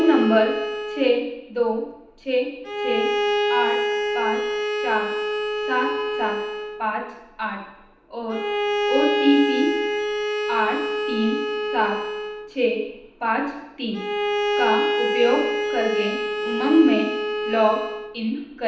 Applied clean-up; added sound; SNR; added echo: none; Bowed string instrument; 1 dB; reverberation time 0.9 s.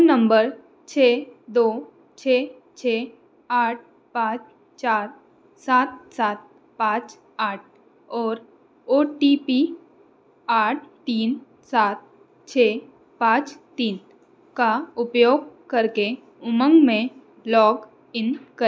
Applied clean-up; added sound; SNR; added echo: none; none; none; none.